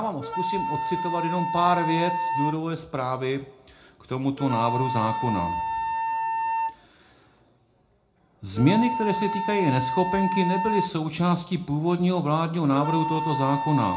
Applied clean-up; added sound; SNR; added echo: none; Wind instrument, woodwind instrument; 4 dB; reverberation time 0.4 s.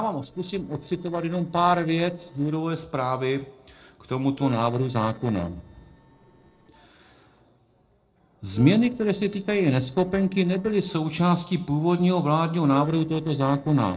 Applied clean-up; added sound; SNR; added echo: neural separator model SepFormer DNS4.